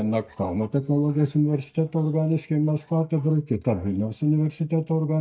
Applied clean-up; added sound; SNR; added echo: neural mask model DeepFilterNet 3.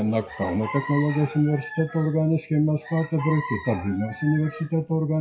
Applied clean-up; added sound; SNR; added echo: classical method WPE with log-MMSE.